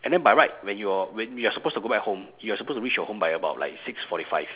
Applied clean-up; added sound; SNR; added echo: none; none; none; none.